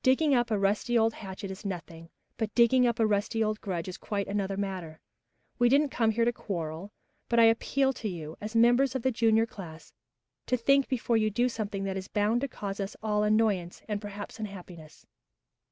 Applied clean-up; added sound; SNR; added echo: none; none; none; none.